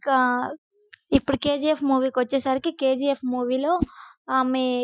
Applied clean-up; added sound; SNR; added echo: classical method Wiener filter.